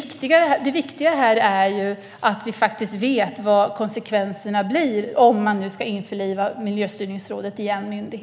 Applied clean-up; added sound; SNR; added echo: none; none; none; none.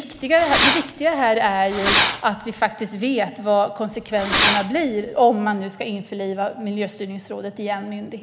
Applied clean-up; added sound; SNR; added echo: none; Fireworks; 1 dB; none.